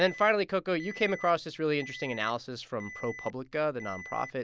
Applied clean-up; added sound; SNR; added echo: none; Alarm; 16 dB; none.